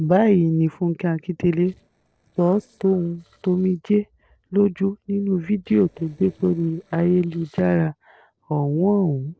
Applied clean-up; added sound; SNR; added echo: neural separator model SepFormer DNS4.